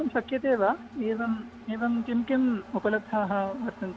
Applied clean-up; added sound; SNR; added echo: none; Engine; 17 dB; none.